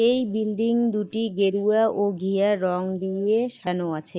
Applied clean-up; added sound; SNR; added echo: neural mask model DeepFilterNet 3.